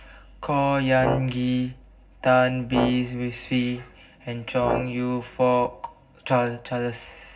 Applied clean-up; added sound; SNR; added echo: none; Brass instrument; 6 dB; reverberation time 0.4 s.